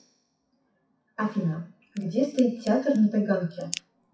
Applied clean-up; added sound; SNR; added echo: classical method WPE with log-MMSE.